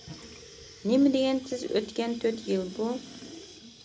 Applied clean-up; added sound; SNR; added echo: none; Sink (filling or washing) / Water tap, faucet; 17 dB; none.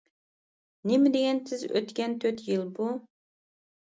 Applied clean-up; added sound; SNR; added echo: none; none; none; none.